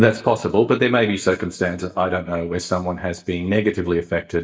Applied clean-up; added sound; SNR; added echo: neural mask model DeepFilterNet 3.